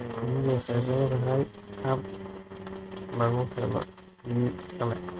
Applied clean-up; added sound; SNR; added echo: neural mask model RNNoise.